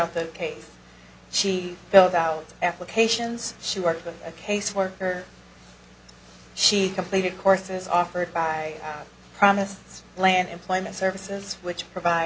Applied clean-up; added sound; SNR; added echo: none; none; none; none.